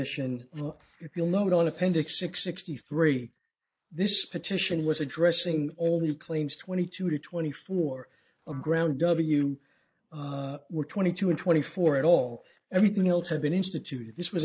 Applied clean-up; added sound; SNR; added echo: neural mask model Resemble Enhance denoiser.